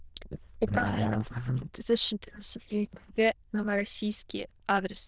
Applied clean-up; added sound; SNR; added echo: neural diffusion model UNIVERSE++.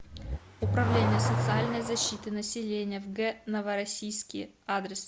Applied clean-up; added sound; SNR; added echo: none; Accelerating, revving, vroom / Car; 0 dB; none.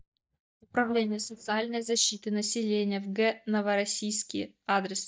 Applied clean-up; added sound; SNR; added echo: neural mask model DeepFilterNet 3.